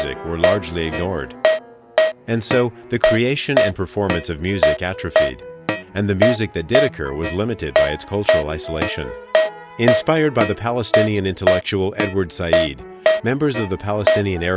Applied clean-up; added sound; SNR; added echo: none; Keyboard (musical); -1 dB; none.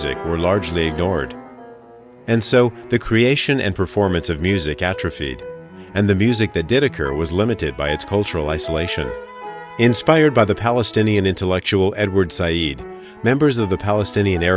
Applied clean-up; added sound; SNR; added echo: none; none; none; none.